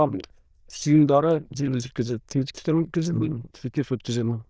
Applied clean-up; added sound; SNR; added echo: neural diffusion model UNIVERSE++.